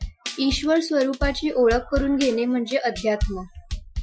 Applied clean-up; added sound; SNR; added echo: classical method Wiener filter.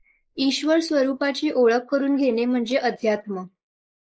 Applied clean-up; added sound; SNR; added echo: neural mask model Resemble Enhance denoiser.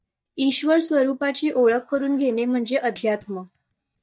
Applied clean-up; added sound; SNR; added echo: neural mask model DeepFilterNet 3.